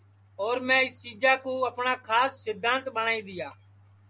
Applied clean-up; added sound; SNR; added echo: none; none; none; none.